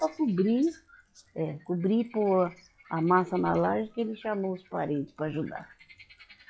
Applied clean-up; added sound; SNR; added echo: classical method log-MMSE.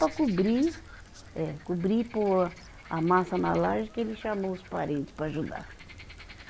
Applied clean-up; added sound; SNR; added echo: none; Frog; 18 dB; none.